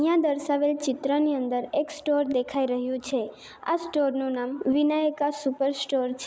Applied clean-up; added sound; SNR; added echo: none; none; none; none.